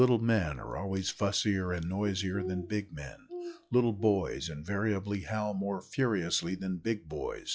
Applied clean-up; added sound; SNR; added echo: classical method log-MMSE.